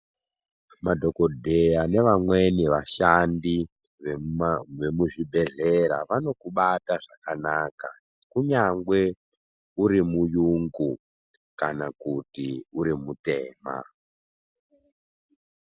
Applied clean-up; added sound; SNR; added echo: none; none; none; none.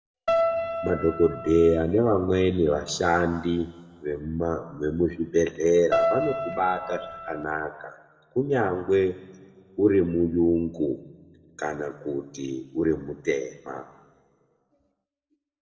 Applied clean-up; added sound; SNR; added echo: none; Keyboard (musical); 2 dB; reverberation time 1.0 s.